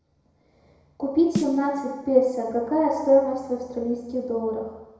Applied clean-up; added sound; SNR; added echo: none; Snare drum; 12 dB; reverberation time 1.0 s.